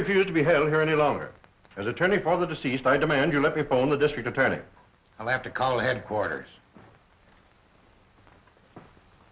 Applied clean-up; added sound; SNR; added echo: none; none; none; none.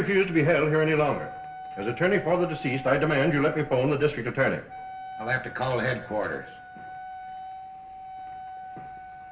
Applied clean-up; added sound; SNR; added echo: none; Wind instrument, woodwind instrument; 14 dB; reverberation time 1.1 s.